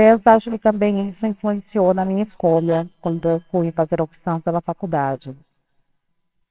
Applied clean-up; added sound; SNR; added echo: neural separator model SepFormer WHAMR!.